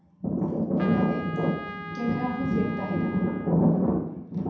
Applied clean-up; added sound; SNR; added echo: none; Trumpet; 13 dB; reverberation time 0.7 s.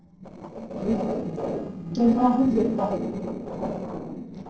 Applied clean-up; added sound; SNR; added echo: neural separator model SepFormer DNS4.